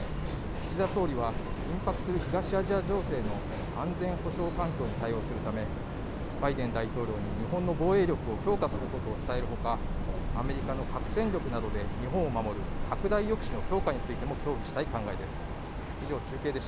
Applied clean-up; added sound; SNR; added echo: none; Train; 1 dB; none.